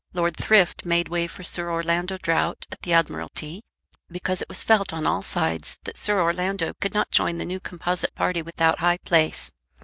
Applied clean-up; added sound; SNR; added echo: none; none; none; none.